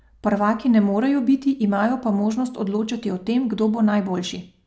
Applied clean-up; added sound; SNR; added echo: none; none; none; none.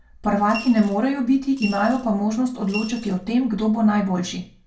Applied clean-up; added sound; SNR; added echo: none; Coin (dropping) / Glass; 16 dB; reverberation time 0.2 s.